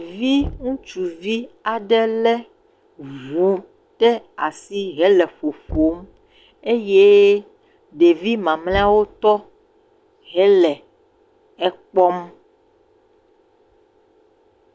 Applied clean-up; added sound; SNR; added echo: none; Knock; 18 dB; none.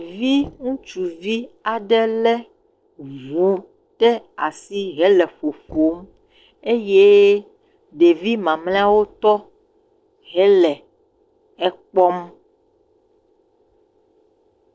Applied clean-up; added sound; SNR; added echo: neural separator model SepFormer DNS4.